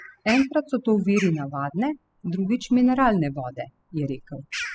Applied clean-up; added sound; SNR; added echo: classical method spectral subtraction.